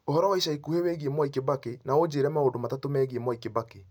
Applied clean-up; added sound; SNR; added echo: none; none; none; none.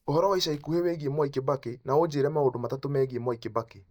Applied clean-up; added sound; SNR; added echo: neural mask model DeepFilterNet 3.